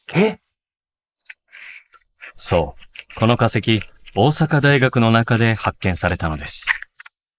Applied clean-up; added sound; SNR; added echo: neural mask model Resemble Enhance denoiser.